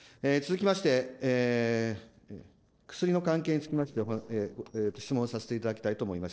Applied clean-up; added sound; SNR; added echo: neural separator model SepFormer DNS4.